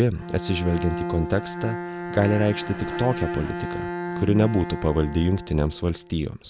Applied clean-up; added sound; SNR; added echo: none; Bowed string instrument; 8 dB; none.